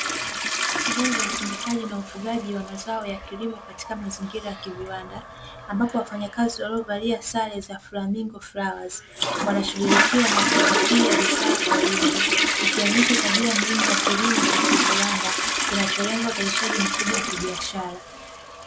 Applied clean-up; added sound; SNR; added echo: none; Toilet flush; -3 dB; none.